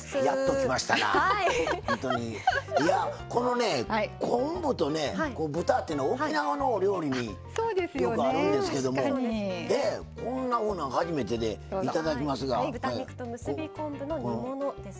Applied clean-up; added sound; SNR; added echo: none; none; none; none.